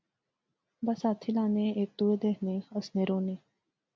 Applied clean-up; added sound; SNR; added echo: none; none; none; none.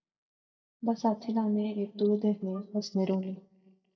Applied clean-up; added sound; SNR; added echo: neural mask model DeepFilterNet 3.